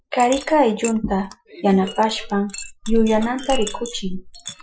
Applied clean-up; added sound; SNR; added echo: classical method Wiener filter.